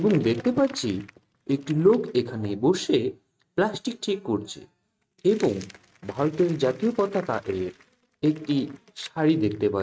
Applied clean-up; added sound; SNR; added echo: neural mask model RNNoise.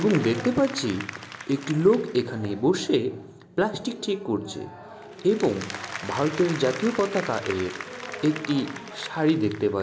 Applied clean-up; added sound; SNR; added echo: none; Applause; 14 dB; none.